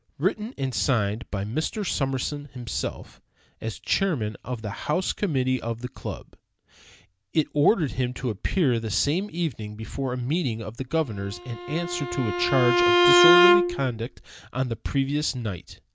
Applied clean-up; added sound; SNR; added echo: none; Bowed string instrument; -5 dB; none.